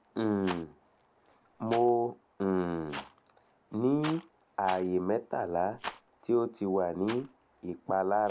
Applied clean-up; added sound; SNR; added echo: none; Rattle; 16 dB; none.